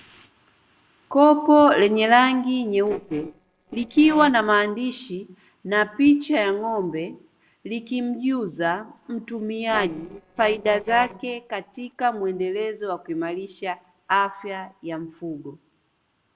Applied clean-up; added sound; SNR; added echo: neural separator model SepFormer DNS4.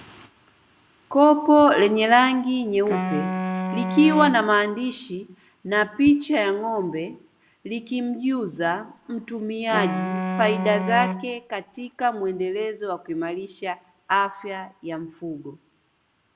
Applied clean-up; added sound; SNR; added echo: none; Wind instrument, woodwind instrument; 6 dB; none.